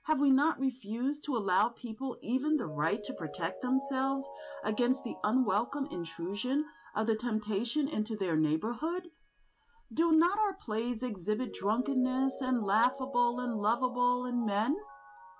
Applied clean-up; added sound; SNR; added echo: none; Mallet percussion; 16 dB; none.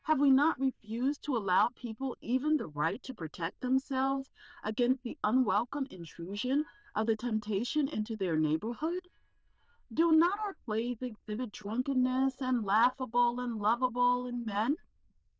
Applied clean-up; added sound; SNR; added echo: neural diffusion model UNIVERSE++.